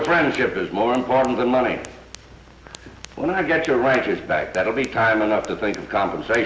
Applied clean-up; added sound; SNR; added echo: none; none; none; none.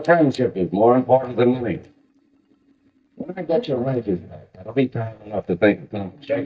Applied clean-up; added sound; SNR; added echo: neural mask model DeepFilterNet 3.